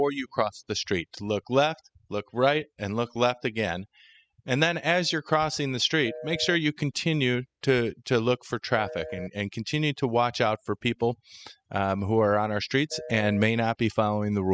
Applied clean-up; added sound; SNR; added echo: classical method spectral subtraction.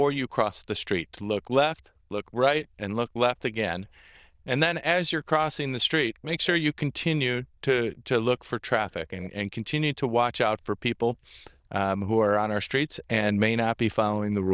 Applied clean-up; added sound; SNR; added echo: neural diffusion model UNIVERSE++.